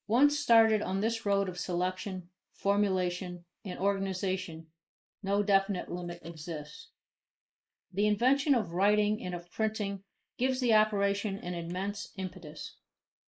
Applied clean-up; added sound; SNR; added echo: neural mask model Resemble Enhance denoiser.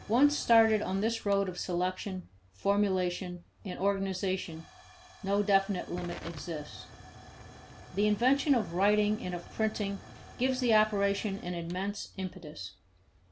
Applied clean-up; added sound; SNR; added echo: none; Tick / Hiss / Explosion / Fire; 20 dB; none.